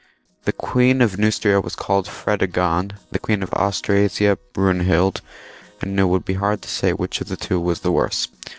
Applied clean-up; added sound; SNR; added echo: neural separator model SepFormer DNS4.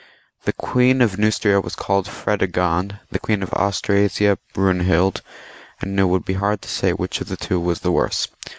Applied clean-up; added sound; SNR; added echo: none; none; none; none.